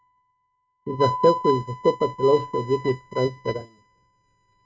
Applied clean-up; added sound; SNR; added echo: neural mask model RNNoise.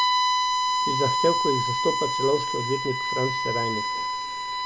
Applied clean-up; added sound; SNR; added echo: none; Bowed string instrument; -4 dB; none.